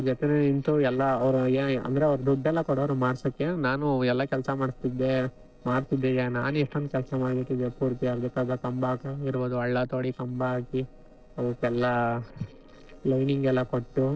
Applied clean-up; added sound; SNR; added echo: neural separator model SepFormer DNS4.